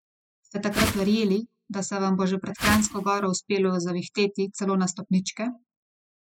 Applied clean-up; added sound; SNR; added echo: classical method spectral subtraction.